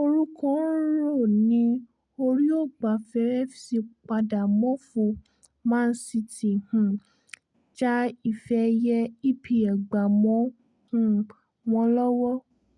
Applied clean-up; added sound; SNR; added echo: none; none; none; none.